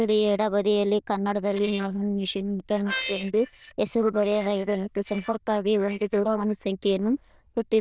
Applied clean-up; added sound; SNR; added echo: neural diffusion model UNIVERSE++.